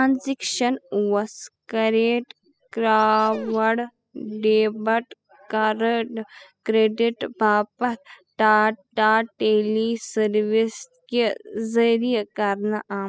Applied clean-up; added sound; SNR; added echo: classical method spectral subtraction.